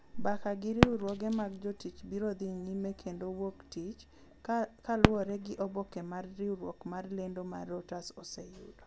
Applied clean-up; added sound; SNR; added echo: none; Fireworks; 1 dB; none.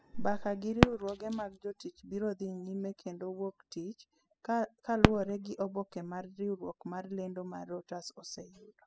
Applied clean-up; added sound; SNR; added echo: classical method spectral subtraction.